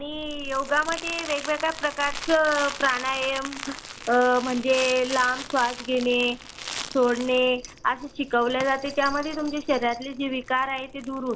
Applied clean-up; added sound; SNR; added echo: none; Crumpling, crinkling; 12 dB; none.